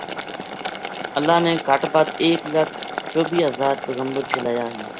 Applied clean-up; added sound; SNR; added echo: none; Boiling; 7 dB; none.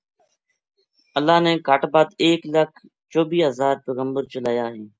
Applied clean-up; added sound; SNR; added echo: none; none; none; none.